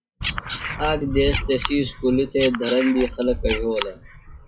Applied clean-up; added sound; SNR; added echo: classical method WPE with log-MMSE.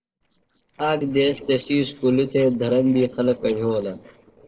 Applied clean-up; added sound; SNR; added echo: neural separator model SepFormer DNS4.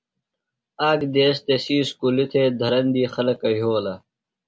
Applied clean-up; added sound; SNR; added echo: none; none; none; none.